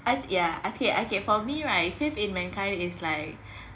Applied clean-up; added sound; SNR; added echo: none; none; none; reverberation time 0.4 s.